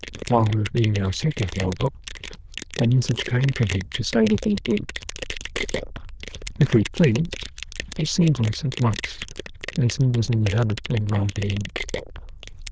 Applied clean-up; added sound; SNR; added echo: neural diffusion model UNIVERSE++.